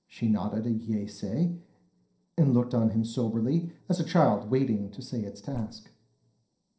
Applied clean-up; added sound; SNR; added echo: neural separator model SepFormer DNS4.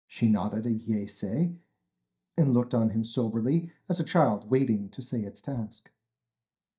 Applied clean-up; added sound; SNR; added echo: neural mask model DeepFilterNet 3.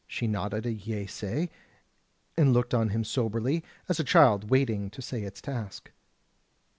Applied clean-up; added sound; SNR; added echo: none; none; none; none.